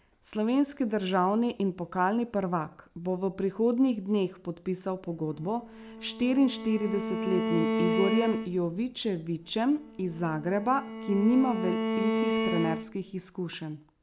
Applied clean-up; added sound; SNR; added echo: none; Bowed string instrument; 3 dB; none.